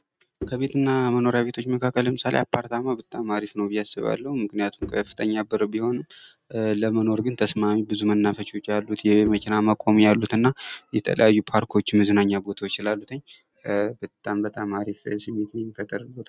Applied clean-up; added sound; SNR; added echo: neural mask model RNNoise.